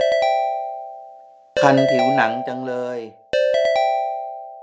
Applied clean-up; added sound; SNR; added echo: none; Ringtone / Keyboard (musical); -5 dB; none.